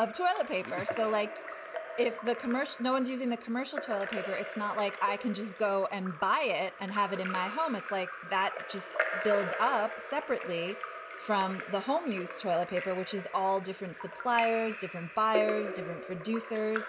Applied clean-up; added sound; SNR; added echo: none; Drip / Trickle, dribble / Splash, splatter; 8 dB; none.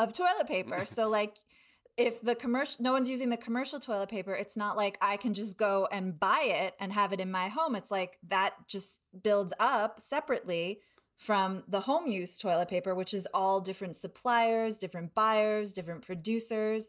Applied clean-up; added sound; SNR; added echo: none; none; none; none.